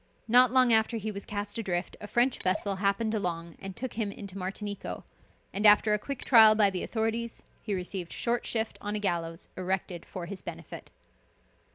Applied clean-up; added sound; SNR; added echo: none; Liquid; 19 dB; none.